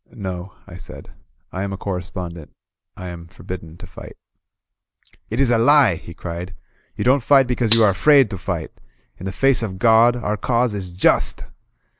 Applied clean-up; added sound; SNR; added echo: none; Gunshot, gunfire; 11 dB; none.